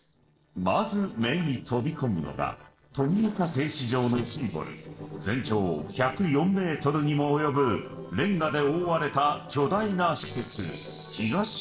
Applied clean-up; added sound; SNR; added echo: neural separator model SepFormer DNS4.